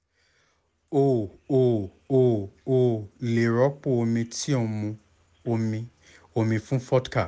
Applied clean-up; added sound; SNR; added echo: none; none; none; none.